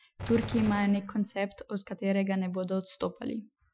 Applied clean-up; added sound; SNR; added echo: classical method Wiener filter.